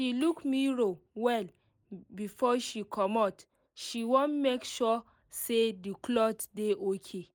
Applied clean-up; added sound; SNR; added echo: neural mask model Resemble Enhance denoiser.